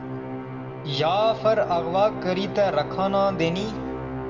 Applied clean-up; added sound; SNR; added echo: none; Musical instrument; 8 dB; reverberation time 1.4 s.